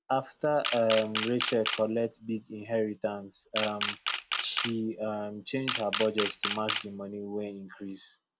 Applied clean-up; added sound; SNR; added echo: none; Camera; 3 dB; none.